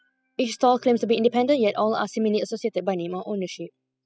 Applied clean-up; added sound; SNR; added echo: classical method spectral subtraction.